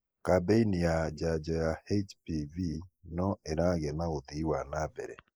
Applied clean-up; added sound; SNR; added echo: neural mask model Resemble Enhance denoiser.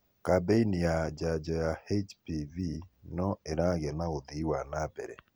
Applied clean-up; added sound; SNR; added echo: none; none; none; none.